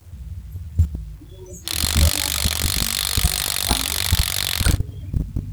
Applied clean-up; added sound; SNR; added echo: none; Tools; 0 dB; none.